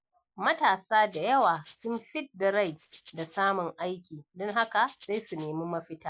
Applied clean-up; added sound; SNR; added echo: neural mask model Resemble Enhance denoiser.